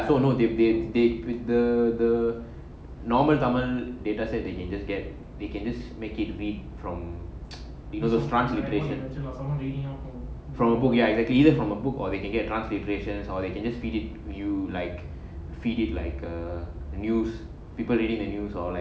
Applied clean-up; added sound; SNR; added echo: none; none; none; none.